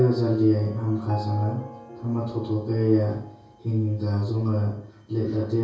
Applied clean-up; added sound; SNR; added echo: none; Piano; 19 dB; reverberation time 0.6 s.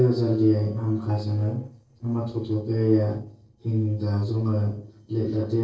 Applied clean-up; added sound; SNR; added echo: neural separator model SepFormer DNS4.